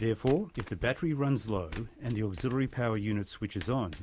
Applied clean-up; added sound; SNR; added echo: none; Domestic sounds, home sounds; 16 dB; none.